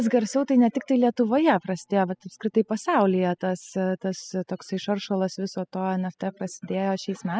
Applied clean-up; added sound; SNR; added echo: classical method spectral subtraction.